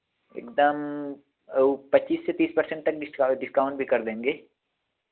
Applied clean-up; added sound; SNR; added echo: none; none; none; none.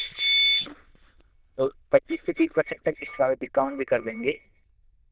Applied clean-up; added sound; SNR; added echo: neural diffusion model UNIVERSE++.